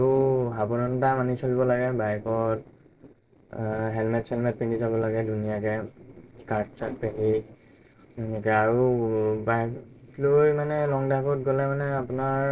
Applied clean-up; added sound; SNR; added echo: neural separator model SepFormer DNS4.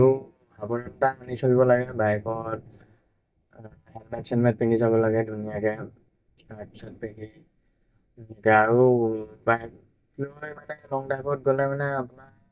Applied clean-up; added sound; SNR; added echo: neural mask model DeepFilterNet 3.